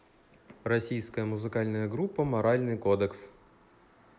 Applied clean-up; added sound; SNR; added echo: none; none; none; none.